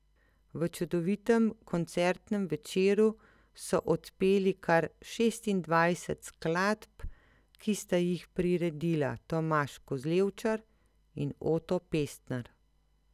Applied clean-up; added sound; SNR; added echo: none; none; none; none.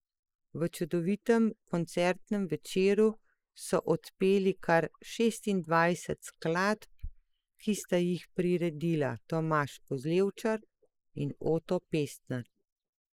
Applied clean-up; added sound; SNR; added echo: neural mask model Resemble Enhance denoiser.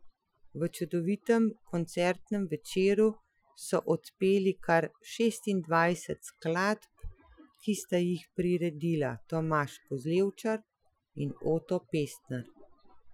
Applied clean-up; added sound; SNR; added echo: classical method Wiener filter.